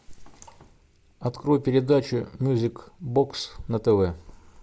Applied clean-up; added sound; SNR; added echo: none; none; none; none.